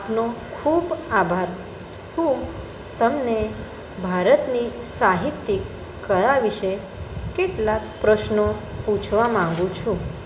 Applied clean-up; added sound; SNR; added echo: none; Drawer open or close; 16 dB; reverberation time 0.9 s.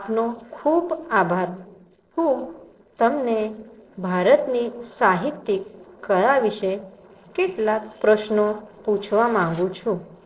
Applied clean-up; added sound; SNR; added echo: neural separator model SepFormer DNS4.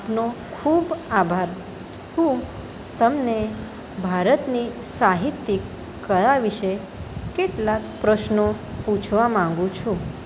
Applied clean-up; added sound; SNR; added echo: none; none; none; none.